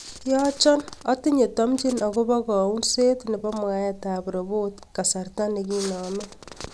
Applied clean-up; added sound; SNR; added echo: none; none; none; none.